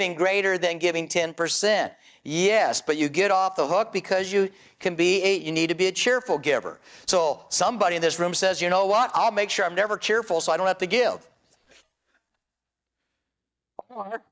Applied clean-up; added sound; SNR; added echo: neural mask model DeepFilterNet 3.